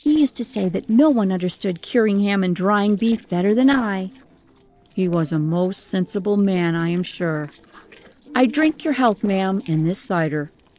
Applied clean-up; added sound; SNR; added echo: neural separator model SepFormer DNS4.